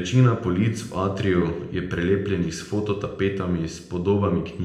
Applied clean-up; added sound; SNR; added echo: none; none; none; reverberation time 0.7 s.